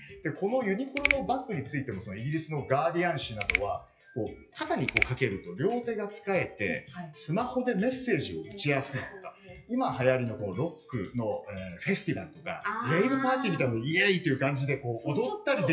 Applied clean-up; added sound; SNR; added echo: classical method WPE with log-MMSE.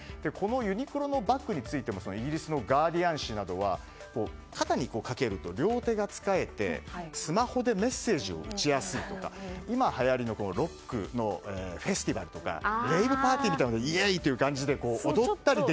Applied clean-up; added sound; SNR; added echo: none; none; none; none.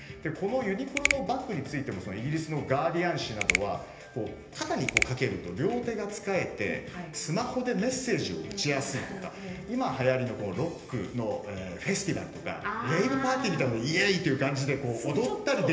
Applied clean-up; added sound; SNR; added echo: none; Finger snapping; 4 dB; reverberation time 1.4 s.